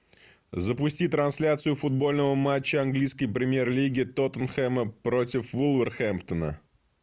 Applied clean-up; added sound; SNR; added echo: none; none; none; none.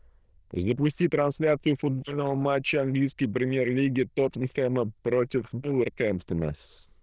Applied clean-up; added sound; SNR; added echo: neural diffusion model UNIVERSE++.